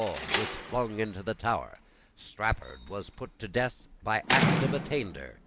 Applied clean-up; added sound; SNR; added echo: none; Slam; 1 dB; none.